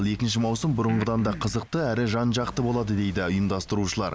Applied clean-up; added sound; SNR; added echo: none; Breathing; 16 dB; none.